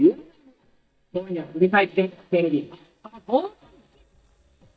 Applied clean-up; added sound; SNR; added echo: neural mask model DeepFilterNet 3.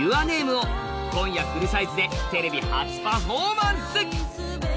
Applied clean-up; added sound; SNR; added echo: none; none; none; none.